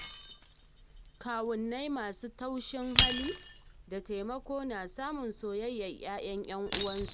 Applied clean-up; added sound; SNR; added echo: none; Shatter; 1 dB; none.